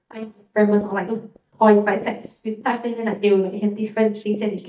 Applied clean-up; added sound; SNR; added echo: neural mask model DeepFilterNet 3.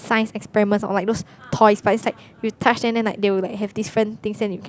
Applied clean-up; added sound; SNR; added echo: none; none; none; none.